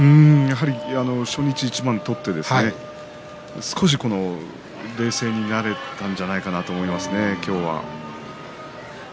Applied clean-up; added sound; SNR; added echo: none; none; none; none.